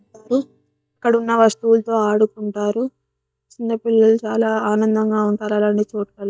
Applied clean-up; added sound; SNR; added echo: neural mask model DeepFilterNet 3.